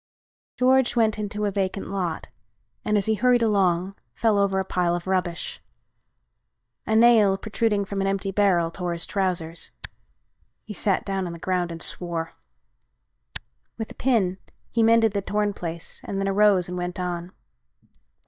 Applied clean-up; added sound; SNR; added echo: neural mask model DeepFilterNet 3.